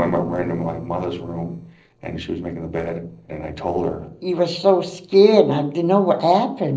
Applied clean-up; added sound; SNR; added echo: neural separator model SepFormer DNS4.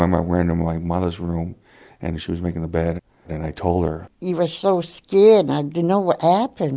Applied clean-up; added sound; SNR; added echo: none; none; none; none.